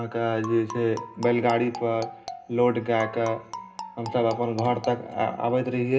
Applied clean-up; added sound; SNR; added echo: none; Marimba, xylophone; 14 dB; reverberation time 0.2 s.